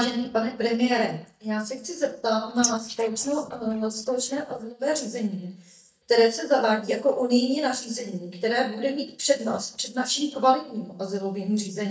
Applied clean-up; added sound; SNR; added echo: neural mask model DeepFilterNet 3.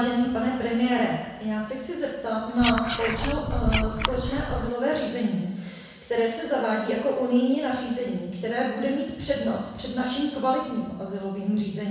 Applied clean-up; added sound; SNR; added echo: none; Frog; 1 dB; reverberation time 1.0 s.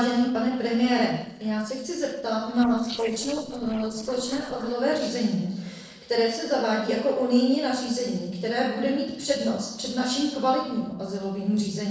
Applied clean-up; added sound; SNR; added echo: neural separator model SepFormer DNS4.